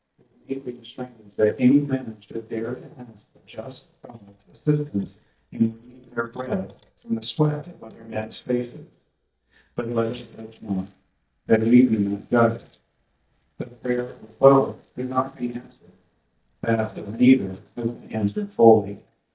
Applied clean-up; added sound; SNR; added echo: neural mask model DeepFilterNet 3.